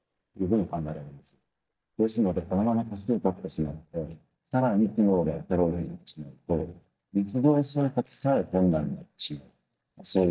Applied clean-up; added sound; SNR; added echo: neural mask model DeepFilterNet 3.